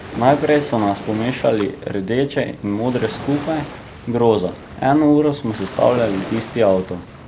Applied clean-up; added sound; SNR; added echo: none; Waves, surf; 14 dB; none.